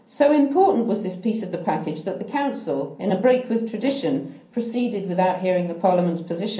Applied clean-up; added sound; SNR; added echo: none; none; none; reverberation time 0.6 s.